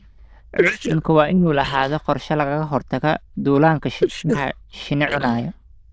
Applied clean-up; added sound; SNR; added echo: neural diffusion model UNIVERSE++.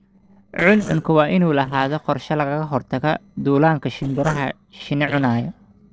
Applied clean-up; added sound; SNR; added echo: neural separator model SepFormer DNS4.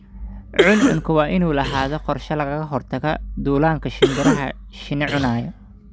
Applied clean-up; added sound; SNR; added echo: none; Cough; 2 dB; none.